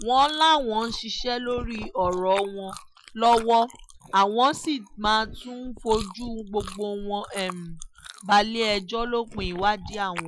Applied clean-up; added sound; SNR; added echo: classical method Wiener filter.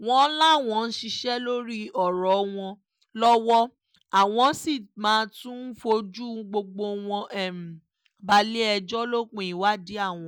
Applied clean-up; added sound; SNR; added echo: none; none; none; none.